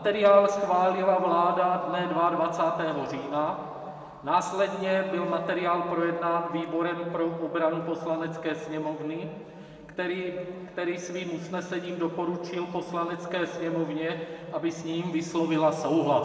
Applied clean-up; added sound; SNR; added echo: none; none; none; reverberation time 2.3 s.